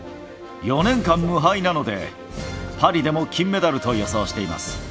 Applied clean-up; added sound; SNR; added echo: none; none; none; none.